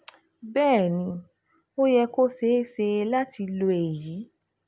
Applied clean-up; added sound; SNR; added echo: none; none; none; none.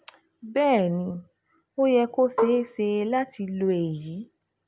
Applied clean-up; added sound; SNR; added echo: none; Marimba, xylophone; 4 dB; none.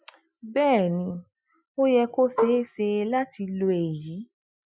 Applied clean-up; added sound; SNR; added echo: classical method Wiener filter.